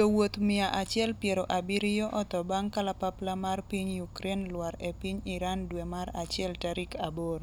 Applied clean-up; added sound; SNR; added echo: none; Insect; 15 dB; none.